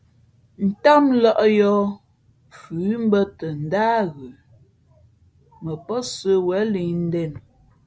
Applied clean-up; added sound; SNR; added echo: none; none; none; none.